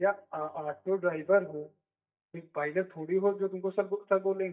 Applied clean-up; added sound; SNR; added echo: neural mask model DeepFilterNet 3.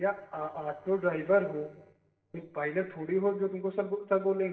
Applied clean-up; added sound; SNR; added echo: neural separator model SepFormer DNS4.